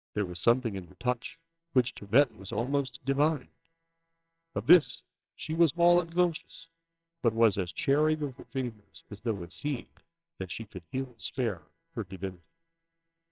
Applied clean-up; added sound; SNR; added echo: neural separator model SepFormer WHAMR!.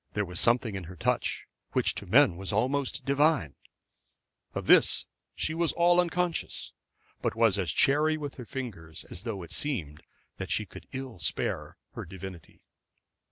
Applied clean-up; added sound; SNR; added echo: none; none; none; none.